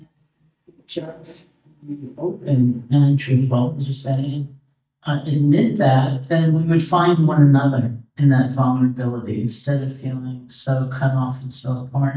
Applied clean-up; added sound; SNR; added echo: neural mask model DeepFilterNet 3.